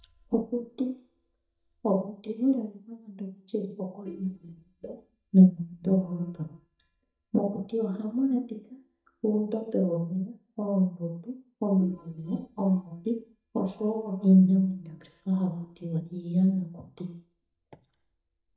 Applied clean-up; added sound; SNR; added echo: neural mask model DeepFilterNet 3.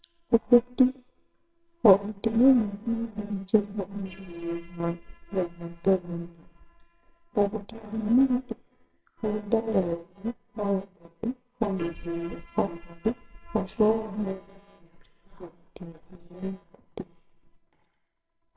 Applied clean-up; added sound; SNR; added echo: neural separator model SepFormer WHAMR!.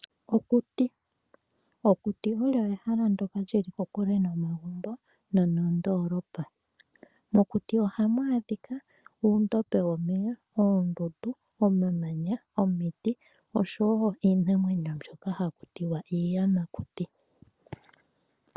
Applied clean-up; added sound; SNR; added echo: none; none; none; none.